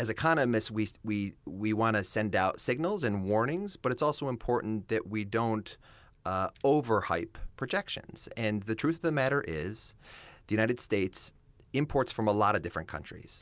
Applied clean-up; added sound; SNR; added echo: none; none; none; none.